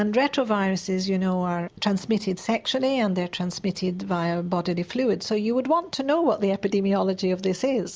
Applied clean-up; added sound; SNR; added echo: none; none; none; none.